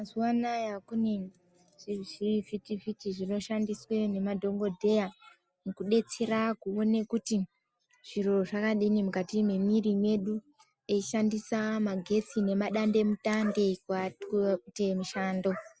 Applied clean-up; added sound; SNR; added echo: none; none; none; none.